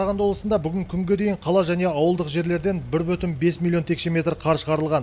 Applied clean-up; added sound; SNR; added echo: none; none; none; none.